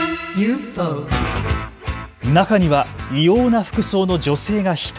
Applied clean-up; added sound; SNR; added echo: none; none; none; none.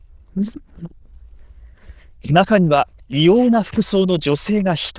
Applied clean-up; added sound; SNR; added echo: neural diffusion model UNIVERSE++.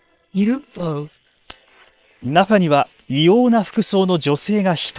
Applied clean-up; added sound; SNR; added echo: neural separator model SepFormer WHAM!.